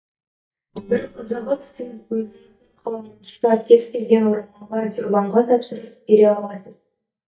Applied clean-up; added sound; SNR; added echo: neural mask model DeepFilterNet 3.